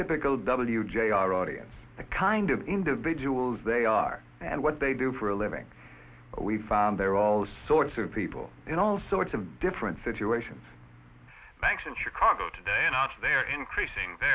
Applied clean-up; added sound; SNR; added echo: none; none; none; none.